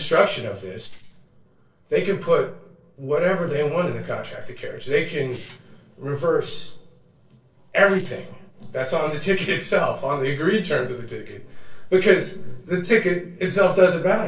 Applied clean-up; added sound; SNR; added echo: neural separator model SepFormer DNS4.